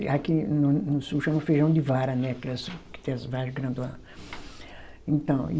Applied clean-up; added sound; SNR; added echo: none; none; none; none.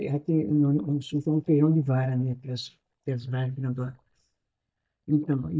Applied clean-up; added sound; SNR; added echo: neural mask model DeepFilterNet 3.